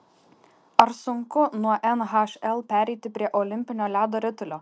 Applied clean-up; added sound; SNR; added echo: none; none; none; none.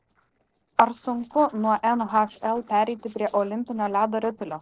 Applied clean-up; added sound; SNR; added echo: neural separator model SepFormer DNS4.